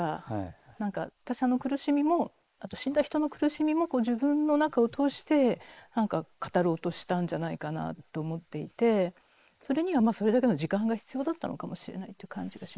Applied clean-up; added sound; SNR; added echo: neural mask model Resemble Enhance denoiser.